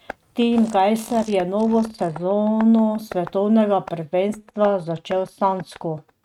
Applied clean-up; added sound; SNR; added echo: neural mask model RNNoise.